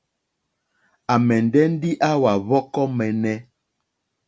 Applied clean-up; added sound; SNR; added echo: none; none; none; none.